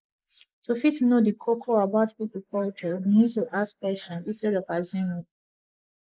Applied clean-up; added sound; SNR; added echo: neural mask model Resemble Enhance denoiser.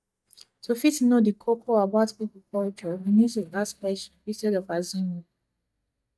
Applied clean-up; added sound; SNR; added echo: neural mask model DeepFilterNet 3.